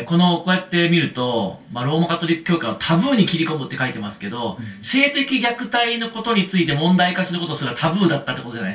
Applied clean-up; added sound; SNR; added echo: none; none; none; reverberation time 0.2 s.